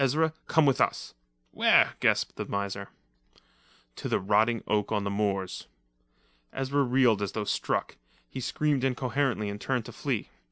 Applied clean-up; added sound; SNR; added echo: none; none; none; none.